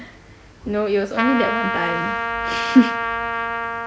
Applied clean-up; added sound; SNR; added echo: none; Trumpet; 2 dB; none.